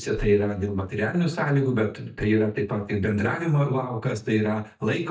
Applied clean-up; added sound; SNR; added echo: neural mask model DeepFilterNet 3.